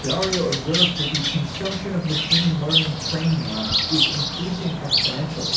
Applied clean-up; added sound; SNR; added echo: none; Bird; -1 dB; reverberation time 0.6 s.